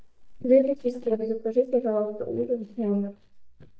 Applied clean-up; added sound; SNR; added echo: neural mask model DeepFilterNet 3.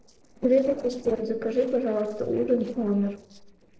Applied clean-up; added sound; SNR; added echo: neural separator model SepFormer DNS4.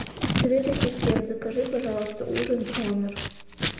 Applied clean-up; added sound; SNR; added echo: none; Scissors; 1 dB; reverberation time 0.8 s.